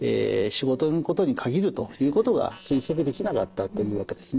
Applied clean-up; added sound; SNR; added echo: neural separator model SepFormer DNS4.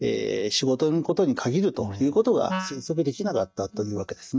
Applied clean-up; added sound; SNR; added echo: neural mask model DeepFilterNet 3.